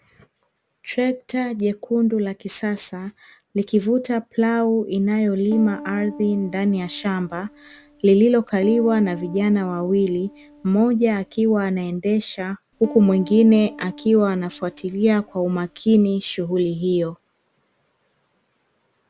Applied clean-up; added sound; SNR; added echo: none; Piano; 17 dB; none.